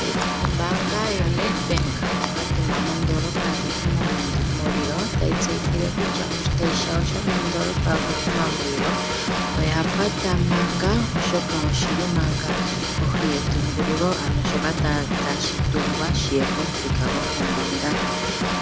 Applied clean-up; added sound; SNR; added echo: none; Drum / Drum kit; -5 dB; none.